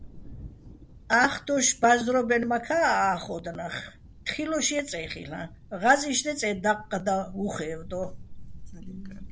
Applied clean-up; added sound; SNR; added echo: none; Thunder; 16 dB; none.